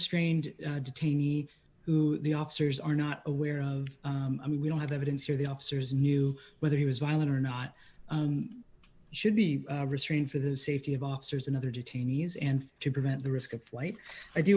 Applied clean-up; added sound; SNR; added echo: none; none; none; none.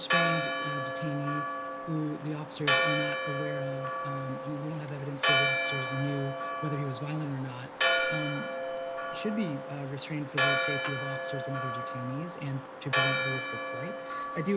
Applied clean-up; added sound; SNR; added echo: none; Church bell; -4 dB; none.